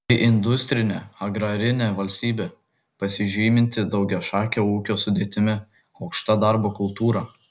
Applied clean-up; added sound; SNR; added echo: none; none; none; none.